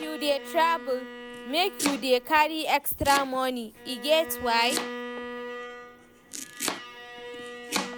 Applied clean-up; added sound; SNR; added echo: none; Domestic sounds, home sounds + Bowed string instrument; 8 dB; none.